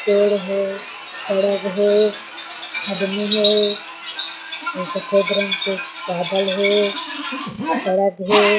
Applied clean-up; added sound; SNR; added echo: classical method log-MMSE.